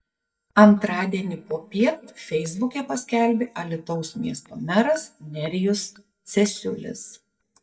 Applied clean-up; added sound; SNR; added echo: neural mask model DeepFilterNet 3.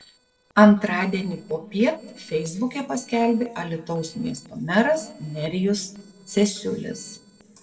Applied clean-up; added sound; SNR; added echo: neural separator model SepFormer DNS4.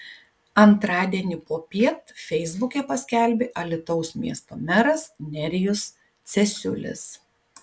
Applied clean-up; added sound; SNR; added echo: none; none; none; none.